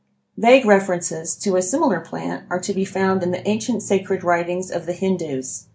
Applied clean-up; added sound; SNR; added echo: none; none; none; none.